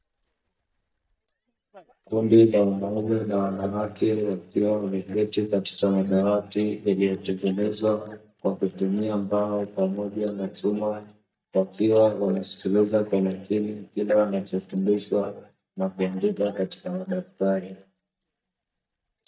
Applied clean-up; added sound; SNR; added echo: neural mask model DeepFilterNet 3.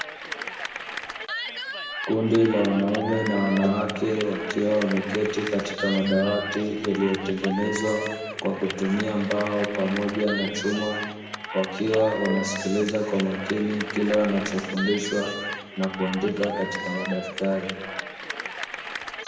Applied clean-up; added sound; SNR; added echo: none; Cheering / Clapping; 8 dB; reverberation time 1.2 s.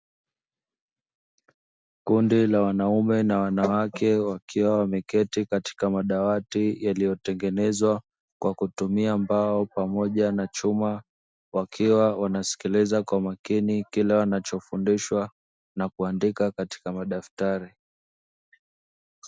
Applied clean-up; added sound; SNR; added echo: none; none; none; none.